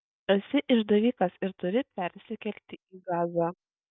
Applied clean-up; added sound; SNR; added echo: none; none; none; none.